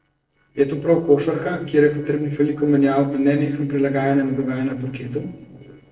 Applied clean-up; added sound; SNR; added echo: neural separator model SepFormer DNS4.